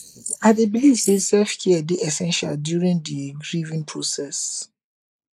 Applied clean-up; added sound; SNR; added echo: neural mask model Resemble Enhance denoiser.